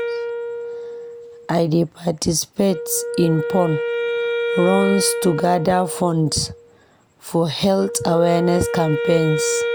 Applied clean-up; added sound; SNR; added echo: none; Wind instrument, woodwind instrument; 5 dB; none.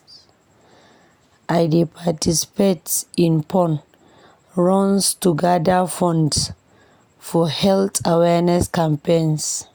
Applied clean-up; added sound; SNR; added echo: none; none; none; none.